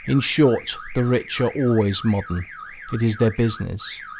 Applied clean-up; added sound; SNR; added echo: none; Alarm / Car; 16 dB; none.